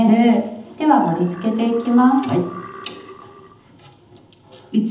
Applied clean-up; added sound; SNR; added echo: none; Burping, eructation; 19 dB; reverberation time 0.8 s.